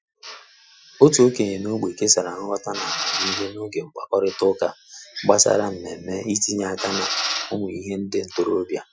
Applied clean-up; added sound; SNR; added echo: classical method Wiener filter.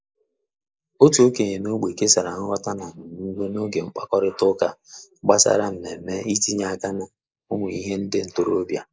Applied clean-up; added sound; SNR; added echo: neural mask model Resemble Enhance denoiser.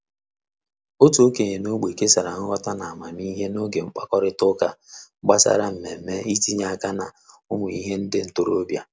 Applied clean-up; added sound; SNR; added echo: none; none; none; none.